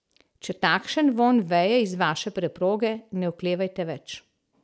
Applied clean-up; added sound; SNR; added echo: none; none; none; none.